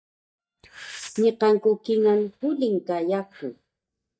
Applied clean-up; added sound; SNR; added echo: neural mask model DeepFilterNet 3.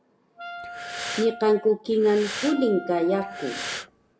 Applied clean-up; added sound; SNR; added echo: none; Breathing + Wind instrument, woodwind instrument; 11 dB; none.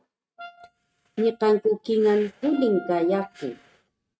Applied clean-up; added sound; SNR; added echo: neural mask model RNNoise.